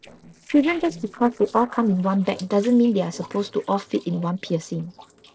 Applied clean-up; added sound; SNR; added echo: neural separator model SepFormer DNS4.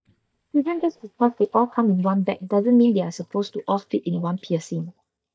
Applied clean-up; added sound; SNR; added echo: neural mask model DeepFilterNet 3.